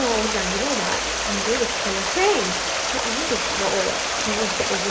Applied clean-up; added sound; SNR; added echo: none; Stream; -2 dB; reverberation time 2.2 s.